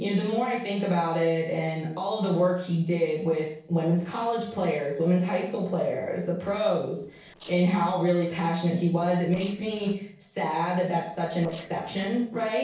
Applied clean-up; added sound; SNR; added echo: neural separator model SepFormer DNS4.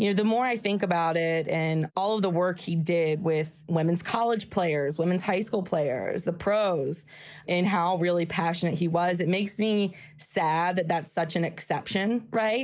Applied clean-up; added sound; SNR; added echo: none; none; none; none.